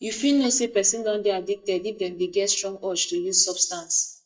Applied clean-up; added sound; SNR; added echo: neural mask model DeepFilterNet 3.